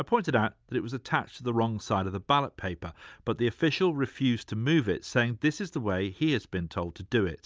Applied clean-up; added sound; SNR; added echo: none; none; none; none.